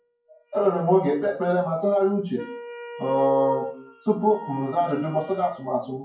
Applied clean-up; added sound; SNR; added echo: classical method WPE with log-MMSE.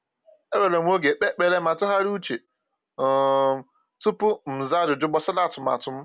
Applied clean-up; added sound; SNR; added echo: none; none; none; none.